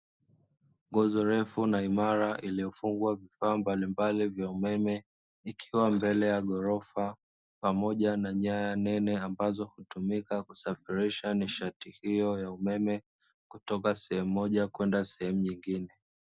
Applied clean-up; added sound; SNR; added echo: neural mask model Resemble Enhance denoiser.